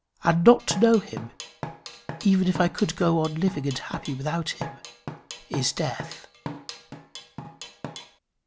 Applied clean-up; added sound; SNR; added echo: none; Drum kit; 13 dB; none.